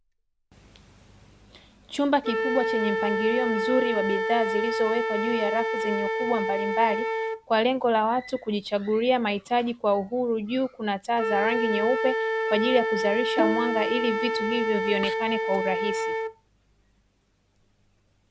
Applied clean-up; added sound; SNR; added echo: none; Bowed string instrument + Wind instrument, woodwind instrument; 2 dB; none.